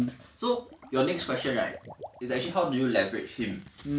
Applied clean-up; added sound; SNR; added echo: none; Water / Liquid; 18 dB; none.